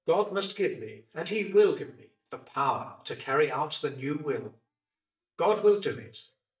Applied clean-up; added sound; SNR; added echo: neural mask model DeepFilterNet 3.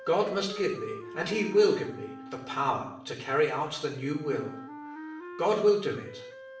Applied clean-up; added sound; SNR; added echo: none; Wind instrument, woodwind instrument; 14 dB; reverberation time 0.6 s.